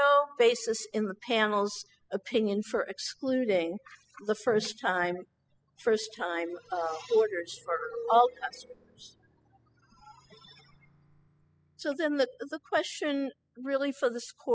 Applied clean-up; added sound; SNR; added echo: classical method spectral subtraction.